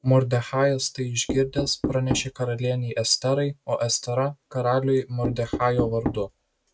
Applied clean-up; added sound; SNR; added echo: neural mask model RNNoise.